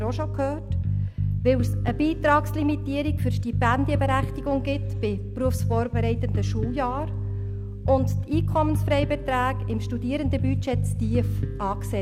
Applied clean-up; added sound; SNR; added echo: none; Bass guitar; -1 dB; none.